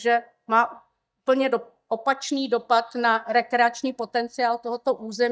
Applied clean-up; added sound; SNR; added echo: neural mask model DeepFilterNet 3.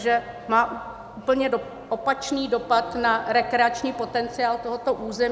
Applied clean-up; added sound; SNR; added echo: none; none; none; none.